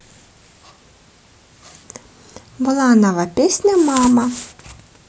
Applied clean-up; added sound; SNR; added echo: none; none; none; none.